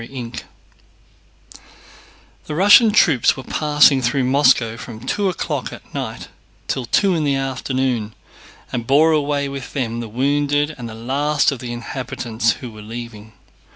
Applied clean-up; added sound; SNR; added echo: none; none; none; none.